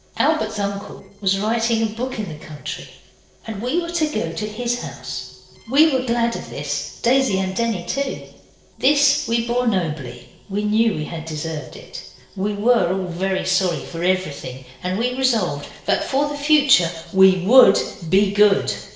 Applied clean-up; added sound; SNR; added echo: neural separator model SepFormer DNS4.